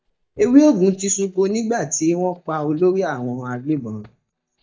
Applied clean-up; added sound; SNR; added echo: neural mask model DeepFilterNet 3.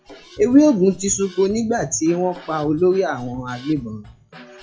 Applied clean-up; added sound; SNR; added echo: classical method WPE with log-MMSE.